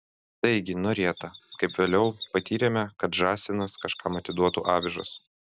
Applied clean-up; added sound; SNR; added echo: none; Chirp, tweet; 18 dB; none.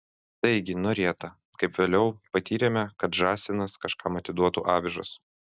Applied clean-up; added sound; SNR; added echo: none; none; none; none.